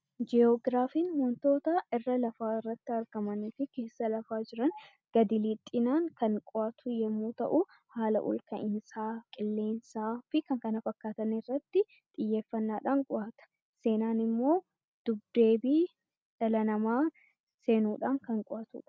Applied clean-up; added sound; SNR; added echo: none; none; none; none.